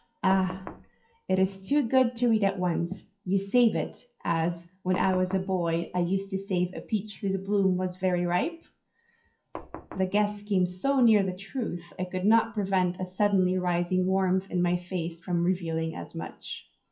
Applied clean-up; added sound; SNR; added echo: classical method WPE with log-MMSE.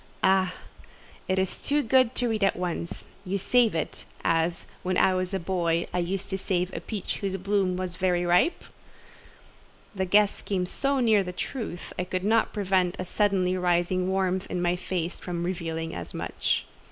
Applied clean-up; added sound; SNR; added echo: none; none; none; none.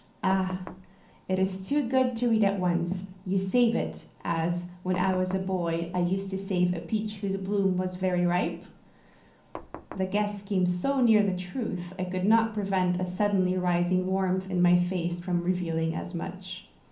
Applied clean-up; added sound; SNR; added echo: none; Knock; 15 dB; reverberation time 0.6 s.